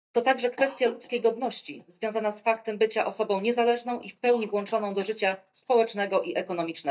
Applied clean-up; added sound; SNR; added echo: neural mask model DeepFilterNet 3.